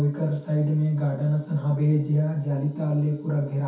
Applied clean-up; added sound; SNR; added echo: none; none; none; reverberation time 0.6 s.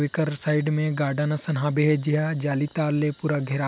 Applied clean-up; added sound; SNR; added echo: none; none; none; none.